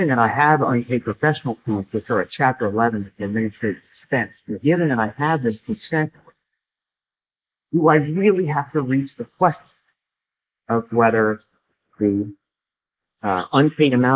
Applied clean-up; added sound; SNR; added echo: neural mask model Resemble Enhance denoiser.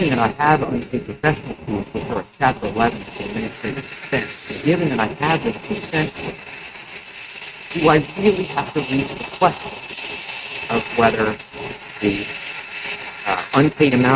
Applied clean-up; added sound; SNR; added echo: neural mask model RNNoise.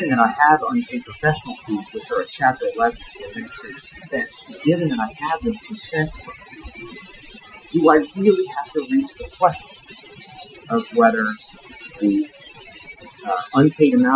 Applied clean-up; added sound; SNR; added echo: classical method Wiener filter.